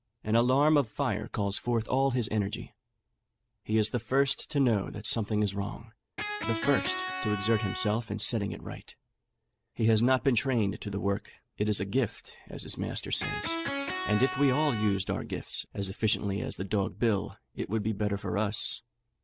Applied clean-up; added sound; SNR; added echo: none; Electric guitar; 5 dB; none.